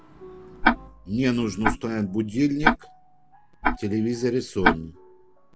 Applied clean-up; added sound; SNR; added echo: none; Tick-tock; 0 dB; none.